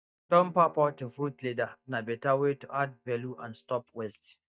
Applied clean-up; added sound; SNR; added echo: neural mask model DeepFilterNet 3.